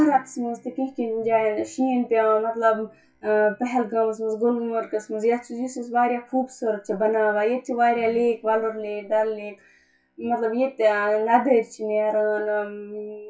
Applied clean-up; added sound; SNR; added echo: classical method WPE with log-MMSE.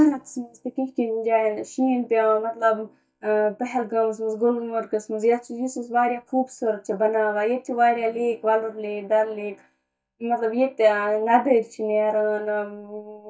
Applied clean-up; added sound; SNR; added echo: neural mask model DeepFilterNet 3.